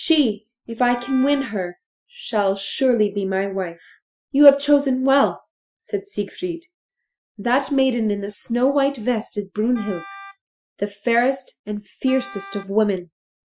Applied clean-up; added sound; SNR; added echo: classical method Wiener filter.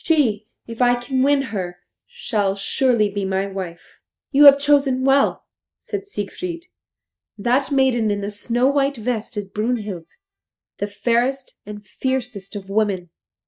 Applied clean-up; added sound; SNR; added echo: neural mask model DeepFilterNet 3.